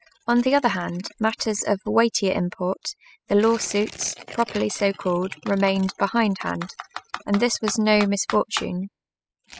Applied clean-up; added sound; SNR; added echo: classical method spectral subtraction.